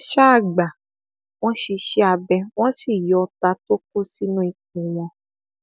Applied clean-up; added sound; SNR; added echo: none; none; none; none.